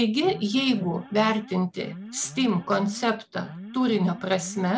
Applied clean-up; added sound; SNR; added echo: none; Alarm; 16 dB; none.